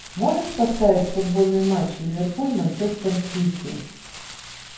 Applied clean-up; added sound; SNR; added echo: none; Crumpling, crinkling; 14 dB; reverberation time 0.9 s.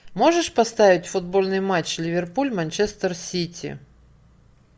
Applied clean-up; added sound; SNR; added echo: none; none; none; none.